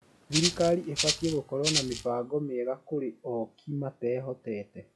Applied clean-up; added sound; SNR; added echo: classical method log-MMSE.